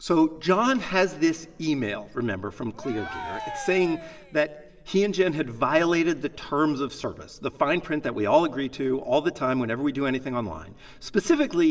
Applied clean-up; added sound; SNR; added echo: none; Cheering; 12 dB; reverberation time 1.8 s.